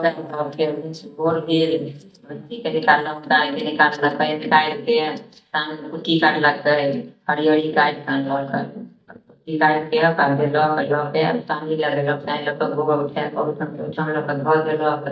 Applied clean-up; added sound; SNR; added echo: neural mask model DeepFilterNet 3.